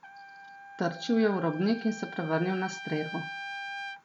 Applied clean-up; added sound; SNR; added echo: none; Trumpet; 11 dB; none.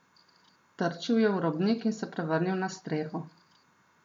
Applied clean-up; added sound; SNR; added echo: none; none; none; none.